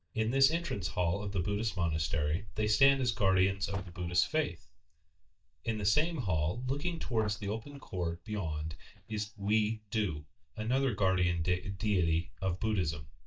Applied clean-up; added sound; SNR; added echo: neural mask model DeepFilterNet 3.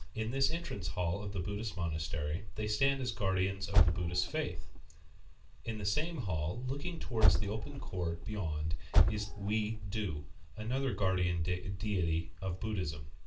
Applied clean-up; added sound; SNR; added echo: none; Car; -1 dB; reverberation time 0.2 s.